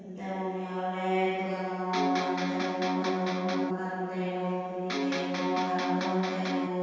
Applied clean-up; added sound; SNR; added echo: none; Electric guitar; 1 dB; reverberation time 2.1 s.